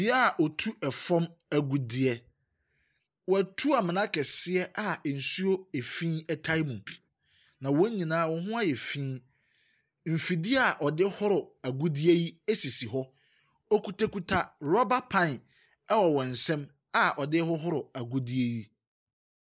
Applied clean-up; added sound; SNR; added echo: neural mask model Resemble Enhance denoiser.